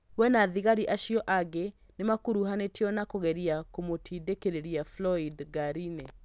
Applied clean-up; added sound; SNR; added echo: none; none; none; none.